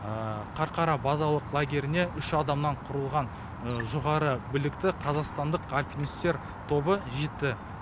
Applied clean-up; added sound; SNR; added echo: none; none; none; none.